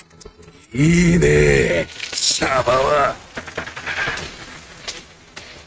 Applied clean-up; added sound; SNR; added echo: neural mask model RNNoise.